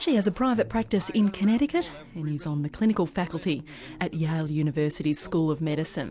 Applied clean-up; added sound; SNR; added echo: none; none; none; none.